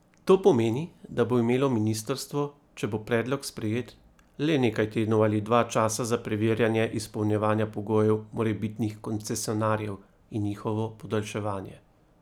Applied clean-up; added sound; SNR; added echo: none; none; none; none.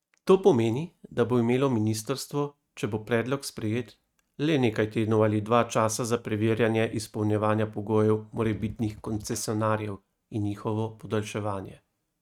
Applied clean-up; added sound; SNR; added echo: neural mask model RNNoise.